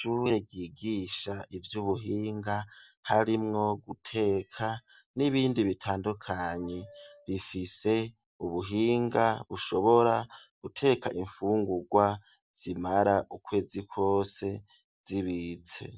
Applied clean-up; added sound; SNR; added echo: none; none; none; none.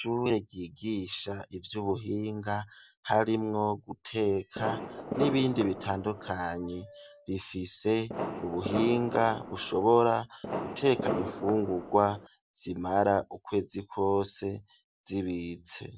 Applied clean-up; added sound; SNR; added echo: none; Fireworks; 6 dB; none.